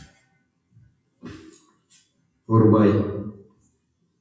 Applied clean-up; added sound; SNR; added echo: classical method WPE with log-MMSE.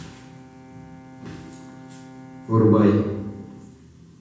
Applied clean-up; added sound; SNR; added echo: none; Bowed string instrument; 20 dB; reverberation time 1.2 s.